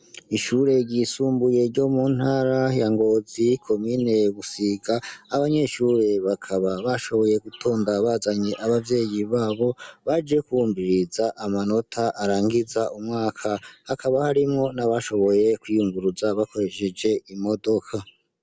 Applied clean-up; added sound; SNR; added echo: none; none; none; none.